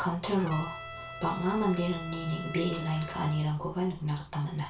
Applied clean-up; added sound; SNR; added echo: none; Trumpet; 13 dB; reverberation time 0.3 s.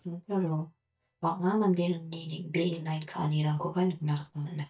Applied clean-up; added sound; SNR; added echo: neural mask model DeepFilterNet 3.